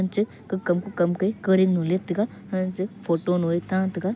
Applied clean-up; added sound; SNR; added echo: none; none; none; none.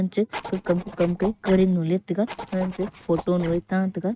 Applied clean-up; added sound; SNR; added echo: neural mask model RNNoise.